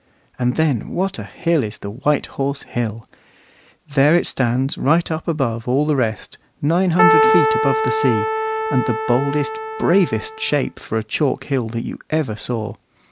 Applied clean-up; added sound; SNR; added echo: none; Keyboard (musical); -1 dB; none.